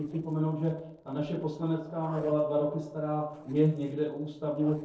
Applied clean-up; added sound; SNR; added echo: neural separator model SepFormer DNS4.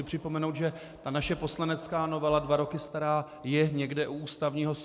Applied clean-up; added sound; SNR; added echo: none; none; none; none.